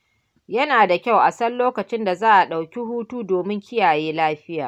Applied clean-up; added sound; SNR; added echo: none; none; none; none.